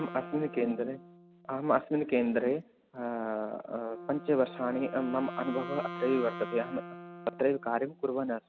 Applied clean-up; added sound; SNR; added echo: none; Wind instrument, woodwind instrument; 13 dB; none.